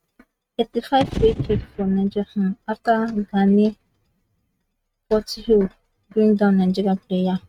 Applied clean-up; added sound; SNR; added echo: neural mask model RNNoise.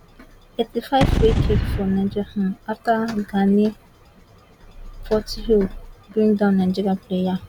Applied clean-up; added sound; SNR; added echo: none; Gunshot, gunfire / Boom; 2 dB; none.